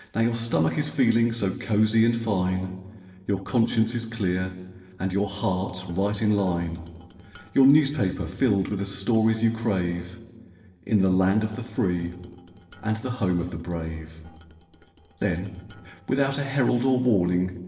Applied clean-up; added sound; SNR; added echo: neural separator model SepFormer DNS4.